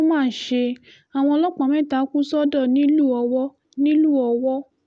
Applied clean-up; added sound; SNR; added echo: none; none; none; none.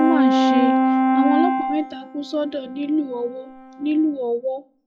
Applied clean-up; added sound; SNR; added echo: classical method log-MMSE.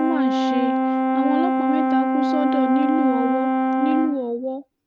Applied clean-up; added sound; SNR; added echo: neural mask model RNNoise.